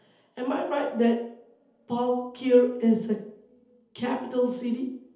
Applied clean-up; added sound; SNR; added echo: none; none; none; reverberation time 2.2 s.